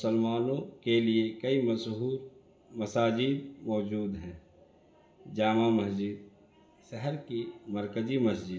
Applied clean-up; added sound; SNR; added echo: none; none; none; reverberation time 0.6 s.